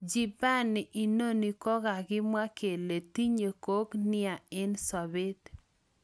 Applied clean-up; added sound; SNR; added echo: none; none; none; none.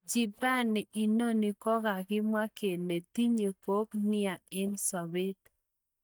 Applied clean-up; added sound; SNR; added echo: neural mask model DeepFilterNet 3.